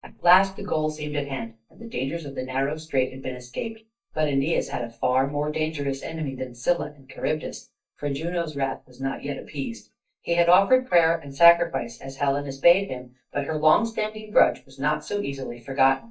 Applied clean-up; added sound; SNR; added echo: neural mask model DeepFilterNet 3.